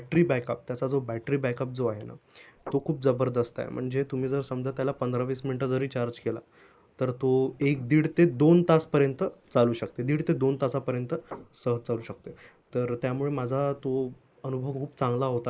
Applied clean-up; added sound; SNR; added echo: neural mask model Resemble Enhance denoiser.